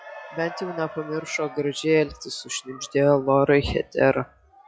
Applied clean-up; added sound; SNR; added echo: classical method log-MMSE.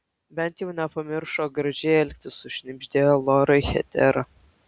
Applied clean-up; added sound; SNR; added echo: none; none; none; none.